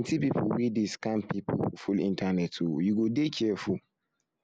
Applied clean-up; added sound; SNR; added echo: none; none; none; none.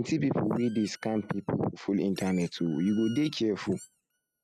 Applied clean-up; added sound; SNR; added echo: neural mask model RNNoise.